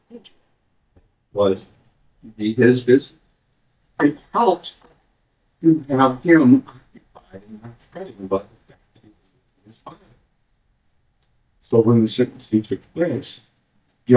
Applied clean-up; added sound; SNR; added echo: neural mask model DeepFilterNet 3.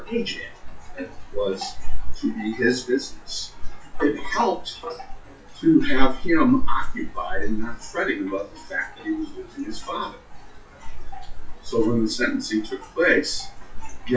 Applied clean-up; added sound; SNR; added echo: classical method WPE with log-MMSE.